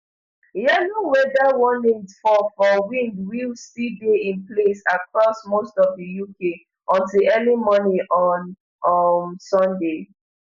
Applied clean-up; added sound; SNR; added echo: none; none; none; none.